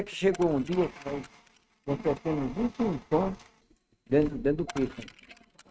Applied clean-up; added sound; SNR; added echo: neural mask model RNNoise.